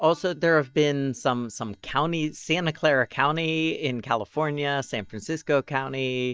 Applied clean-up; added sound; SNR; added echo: neural mask model DeepFilterNet 3.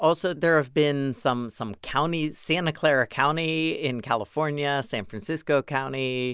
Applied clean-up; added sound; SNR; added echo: none; none; none; none.